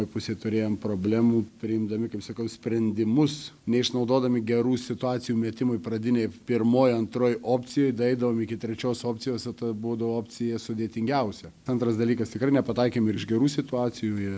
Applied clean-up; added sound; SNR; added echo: none; none; none; none.